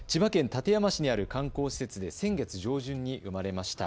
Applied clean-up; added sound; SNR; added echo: none; none; none; none.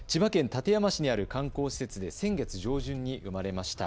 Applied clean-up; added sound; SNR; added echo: none; Engine starting / Motor vehicle (road); 16 dB; none.